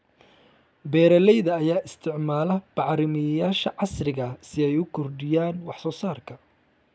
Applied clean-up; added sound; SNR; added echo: none; none; none; none.